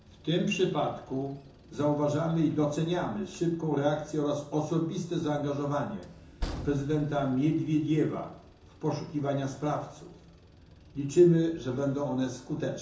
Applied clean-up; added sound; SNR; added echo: none; Train; 19 dB; reverberation time 0.7 s.